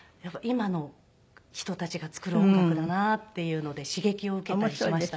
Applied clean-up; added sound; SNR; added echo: none; none; none; none.